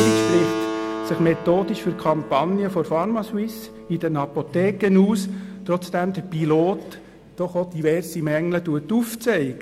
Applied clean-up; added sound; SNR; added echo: none; Keyboard (musical); 8 dB; none.